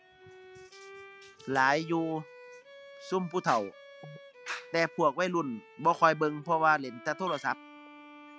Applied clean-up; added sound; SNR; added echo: none; Bowed string instrument; 20 dB; none.